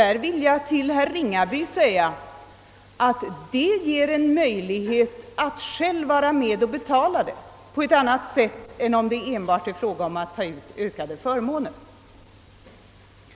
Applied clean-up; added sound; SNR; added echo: none; none; none; none.